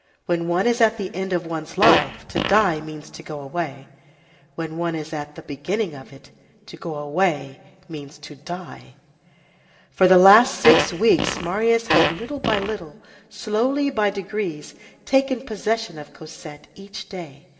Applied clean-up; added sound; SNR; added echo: none; Fart; -1 dB; reverberation time 2.8 s.